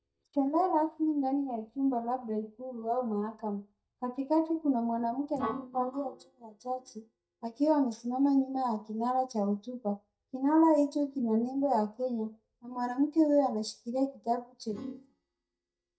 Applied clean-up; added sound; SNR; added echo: neural mask model DeepFilterNet 3.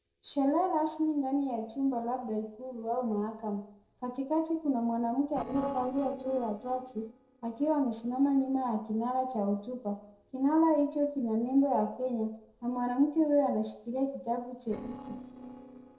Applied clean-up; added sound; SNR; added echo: neural separator model SepFormer DNS4.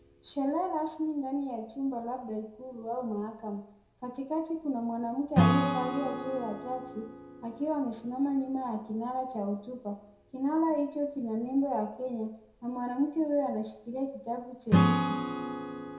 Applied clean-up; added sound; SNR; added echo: none; Acoustic guitar / Strum; 2 dB; reverberation time 0.5 s.